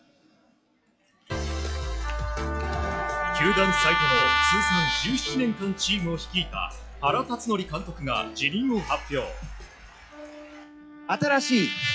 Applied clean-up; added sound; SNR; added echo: classical method log-MMSE.